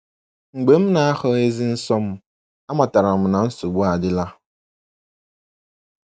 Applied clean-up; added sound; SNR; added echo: none; none; none; none.